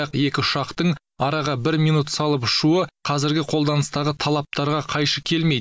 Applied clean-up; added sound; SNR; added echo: none; none; none; none.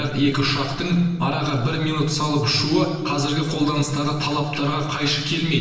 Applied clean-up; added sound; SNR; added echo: neural separator model SepFormer DNS4.